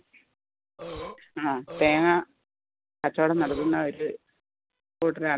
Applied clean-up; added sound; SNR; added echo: none; Burping, eructation; 11 dB; none.